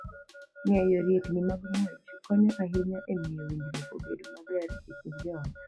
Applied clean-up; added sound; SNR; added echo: classical method log-MMSE.